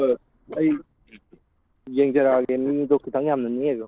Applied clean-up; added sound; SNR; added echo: neural separator model SepFormer DNS4.